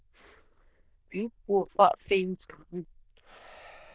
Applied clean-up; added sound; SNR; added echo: neural diffusion model UNIVERSE++.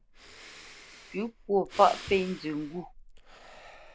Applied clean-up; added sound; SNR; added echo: none; Breathing; 16 dB; none.